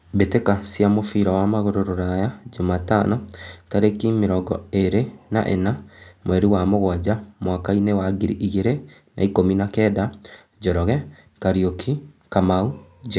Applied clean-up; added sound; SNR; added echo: none; none; none; none.